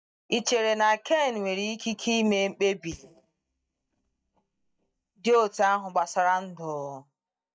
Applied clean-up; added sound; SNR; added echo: neural mask model DeepFilterNet 3.